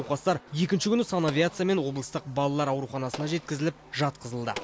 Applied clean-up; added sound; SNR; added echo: none; Explosion; 19 dB; none.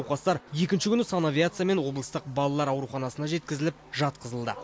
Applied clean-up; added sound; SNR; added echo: none; none; none; none.